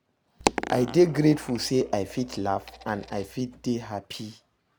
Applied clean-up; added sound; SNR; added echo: none; Coin (dropping); 9 dB; none.